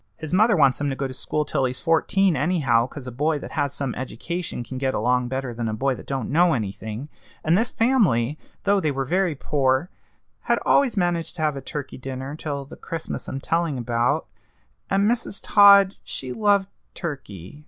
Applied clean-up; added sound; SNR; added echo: none; none; none; none.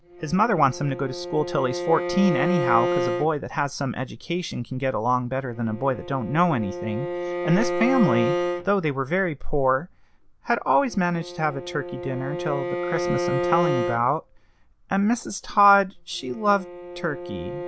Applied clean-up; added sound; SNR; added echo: none; Bowed string instrument; 6 dB; none.